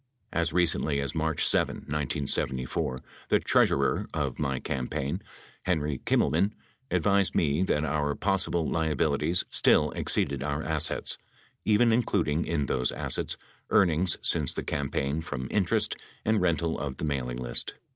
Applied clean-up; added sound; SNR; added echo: none; none; none; none.